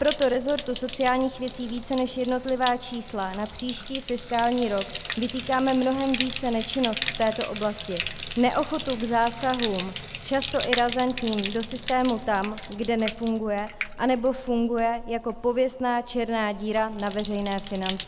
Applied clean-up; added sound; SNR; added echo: none; Bathtub (filling or washing); 6 dB; none.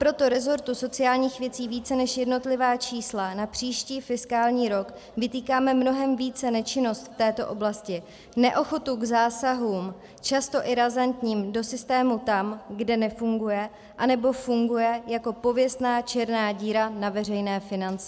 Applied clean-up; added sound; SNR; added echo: none; none; none; none.